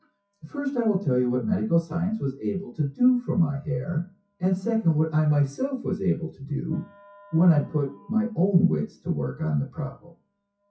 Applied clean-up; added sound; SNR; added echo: classical method WPE with log-MMSE.